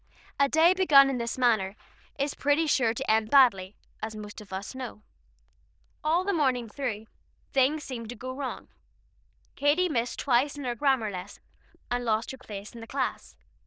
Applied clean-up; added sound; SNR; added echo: neural diffusion model UNIVERSE++.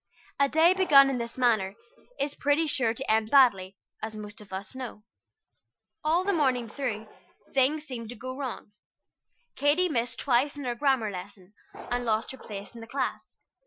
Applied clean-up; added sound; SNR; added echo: classical method Wiener filter.